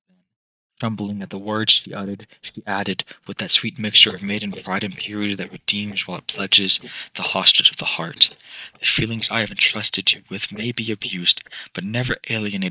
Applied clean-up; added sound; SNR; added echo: neural mask model DeepFilterNet 3.